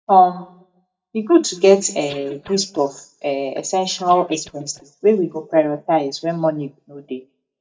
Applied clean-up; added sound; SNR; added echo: neural mask model DeepFilterNet 3.